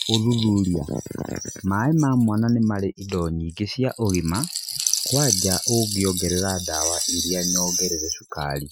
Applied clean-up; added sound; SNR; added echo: classical method Wiener filter.